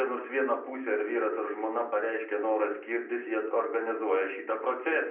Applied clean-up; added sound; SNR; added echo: none; none; none; reverberation time 0.6 s.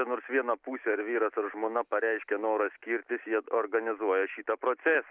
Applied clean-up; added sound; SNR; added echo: none; none; none; none.